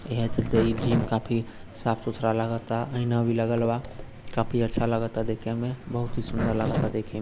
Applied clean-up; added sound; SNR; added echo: none; Zipper (clothing); 6 dB; none.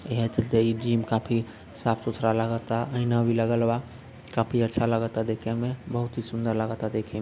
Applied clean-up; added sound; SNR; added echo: none; none; none; none.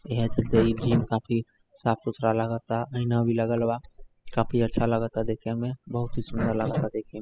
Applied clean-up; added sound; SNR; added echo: classical method spectral subtraction.